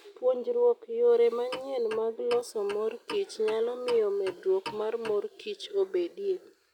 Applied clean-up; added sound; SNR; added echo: none; Clock; 16 dB; none.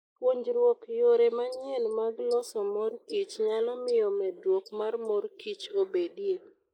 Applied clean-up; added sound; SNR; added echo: neural mask model Resemble Enhance denoiser.